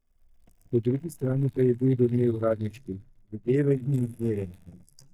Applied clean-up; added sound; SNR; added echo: neural mask model DeepFilterNet 3.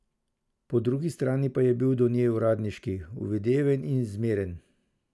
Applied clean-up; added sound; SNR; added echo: none; none; none; none.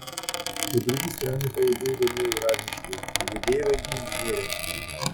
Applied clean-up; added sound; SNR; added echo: classical method log-MMSE.